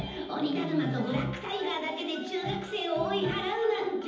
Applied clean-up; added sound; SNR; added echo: none; none; none; reverberation time 1.3 s.